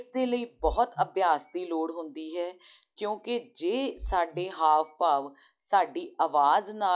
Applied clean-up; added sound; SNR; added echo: classical method log-MMSE.